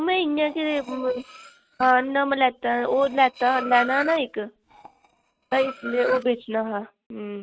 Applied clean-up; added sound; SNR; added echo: neural mask model RNNoise.